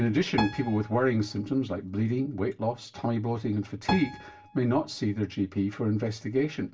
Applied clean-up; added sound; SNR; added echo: none; Piano; 12 dB; reverberation time 0.2 s.